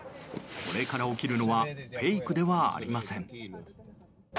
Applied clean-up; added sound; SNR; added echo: none; none; none; none.